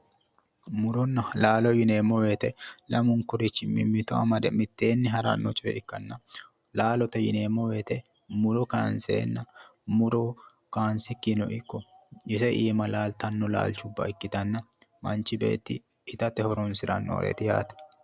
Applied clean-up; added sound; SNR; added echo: none; none; none; none.